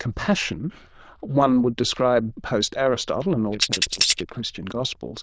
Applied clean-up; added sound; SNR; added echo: neural diffusion model UNIVERSE++.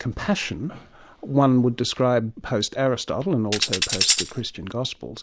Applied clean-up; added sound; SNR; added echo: none; Tambourine; 0 dB; none.